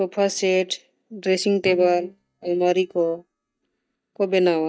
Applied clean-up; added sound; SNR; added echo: neural mask model DeepFilterNet 3.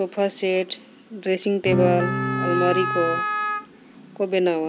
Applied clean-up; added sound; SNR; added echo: none; Acoustic guitar / Strum + Wind instrument, woodwind instrument; 1 dB; none.